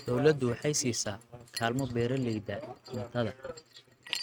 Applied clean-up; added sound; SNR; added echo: neural mask model RNNoise.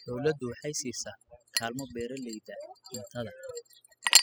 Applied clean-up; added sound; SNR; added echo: classical method spectral subtraction.